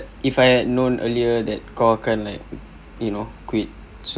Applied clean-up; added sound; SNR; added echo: none; none; none; none.